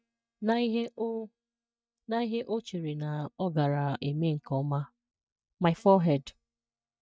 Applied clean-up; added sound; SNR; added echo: neural mask model DeepFilterNet 3.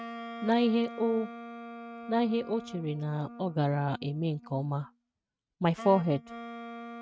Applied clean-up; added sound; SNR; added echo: neural mask model RNNoise.